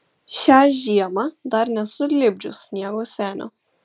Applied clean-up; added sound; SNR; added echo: none; none; none; none.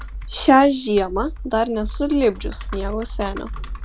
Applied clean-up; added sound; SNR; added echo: none; Computer keyboard; 10 dB; none.